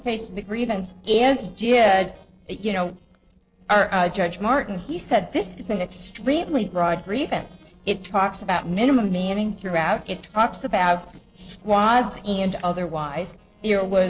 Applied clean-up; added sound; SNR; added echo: neural separator model SepFormer DNS4.